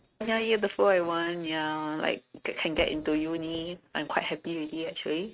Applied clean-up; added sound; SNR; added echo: neural mask model RNNoise.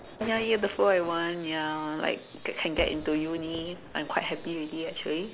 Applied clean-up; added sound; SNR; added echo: none; Gunshot, gunfire; 18 dB; none.